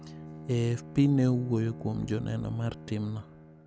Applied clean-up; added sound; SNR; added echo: none; Bowed string instrument; 15 dB; none.